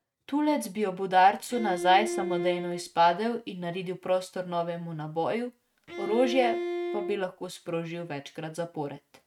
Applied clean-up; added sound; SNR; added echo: neural mask model RNNoise.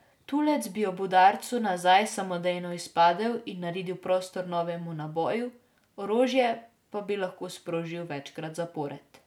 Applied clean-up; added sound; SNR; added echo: none; none; none; none.